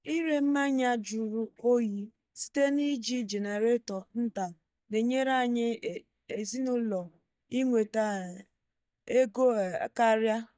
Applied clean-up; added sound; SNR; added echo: neural mask model DeepFilterNet 3.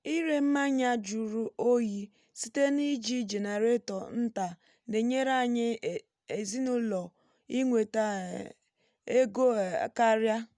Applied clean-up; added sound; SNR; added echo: none; none; none; none.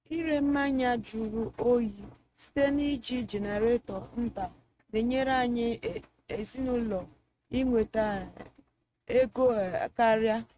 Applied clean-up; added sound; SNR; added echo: neural mask model RNNoise.